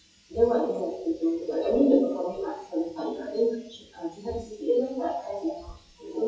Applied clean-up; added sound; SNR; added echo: classical method WPE with log-MMSE.